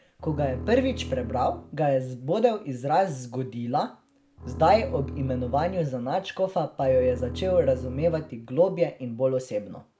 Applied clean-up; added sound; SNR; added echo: none; Bowed string instrument; 11 dB; none.